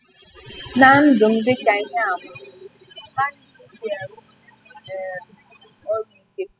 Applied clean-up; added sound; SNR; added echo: classical method spectral subtraction.